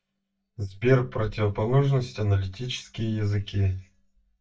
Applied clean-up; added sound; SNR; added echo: neural mask model DeepFilterNet 3.